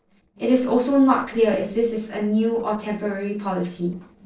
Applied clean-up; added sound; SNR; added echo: neural separator model SepFormer DNS4.